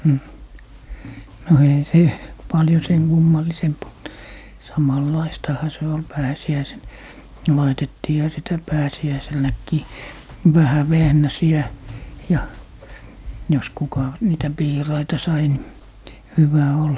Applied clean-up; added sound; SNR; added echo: none; none; none; none.